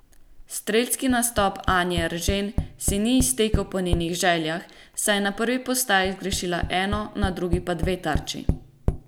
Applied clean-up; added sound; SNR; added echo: none; Tap; 6 dB; none.